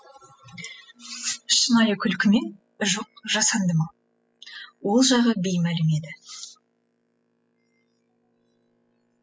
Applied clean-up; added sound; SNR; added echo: classical method spectral subtraction.